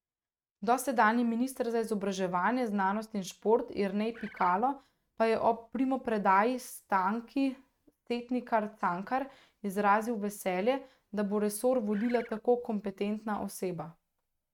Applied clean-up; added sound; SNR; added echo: neural mask model RNNoise.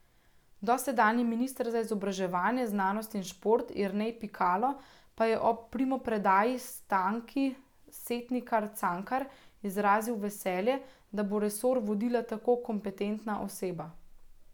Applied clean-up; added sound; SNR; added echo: none; none; none; none.